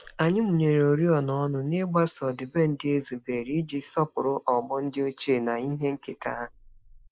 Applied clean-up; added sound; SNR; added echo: neural mask model Resemble Enhance denoiser.